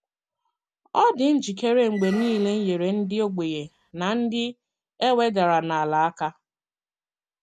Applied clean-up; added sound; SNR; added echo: none; Squeak; 18 dB; none.